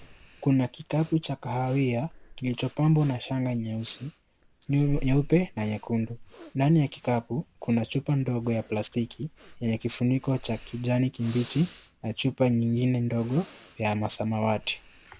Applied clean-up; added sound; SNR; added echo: none; Breathing; 17 dB; none.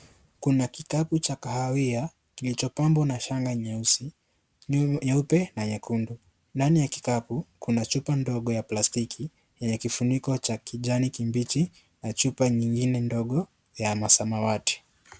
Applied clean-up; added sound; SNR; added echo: none; none; none; none.